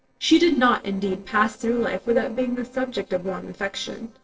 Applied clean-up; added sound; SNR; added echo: neural separator model SepFormer DNS4.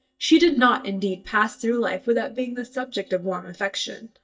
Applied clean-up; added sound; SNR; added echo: neural mask model DeepFilterNet 3.